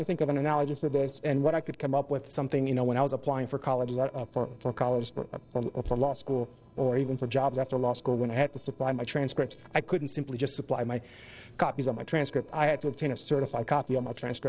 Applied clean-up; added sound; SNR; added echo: neural separator model SepFormer DNS4.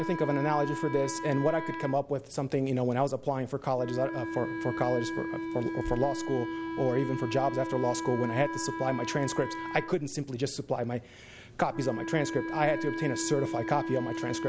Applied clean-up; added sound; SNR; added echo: none; Wind instrument, woodwind instrument; 6 dB; none.